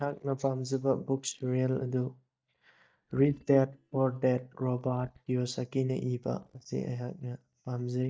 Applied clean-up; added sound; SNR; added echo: neural mask model DeepFilterNet 3.